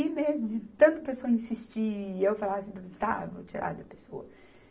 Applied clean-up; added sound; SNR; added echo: none; none; none; none.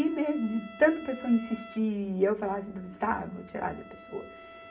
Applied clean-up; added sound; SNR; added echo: none; Trumpet; 19 dB; reverberation time 0.3 s.